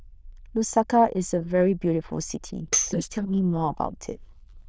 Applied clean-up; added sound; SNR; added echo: neural diffusion model UNIVERSE++.